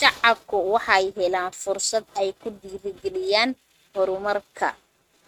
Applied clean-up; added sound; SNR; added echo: neural mask model RNNoise.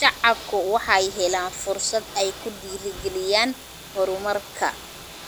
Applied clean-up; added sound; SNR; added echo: none; Domestic sounds, home sounds + Ocean / Boat, Water vehicle; 15 dB; none.